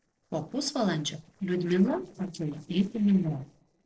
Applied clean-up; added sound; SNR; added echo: neural separator model SepFormer DNS4.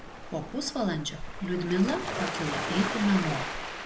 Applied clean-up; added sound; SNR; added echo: none; Waves, surf; 5 dB; none.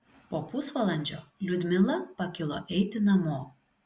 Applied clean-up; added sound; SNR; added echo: none; none; none; none.